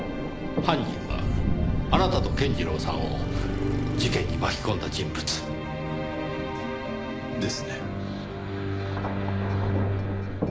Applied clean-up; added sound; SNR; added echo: none; Car passing by + Thunder; 1 dB; none.